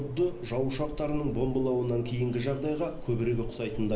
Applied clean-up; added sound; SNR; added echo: none; Train; 9 dB; reverberation time 0.5 s.